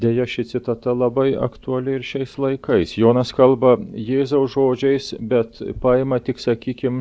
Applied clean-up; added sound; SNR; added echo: none; none; none; none.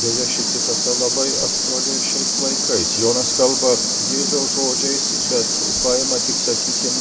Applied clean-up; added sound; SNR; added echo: none; Cricket; -4 dB; reverberation time 0.7 s.